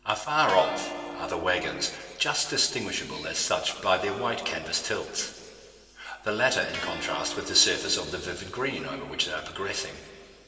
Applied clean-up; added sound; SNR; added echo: none; Electric guitar; 13 dB; reverberation time 2.9 s.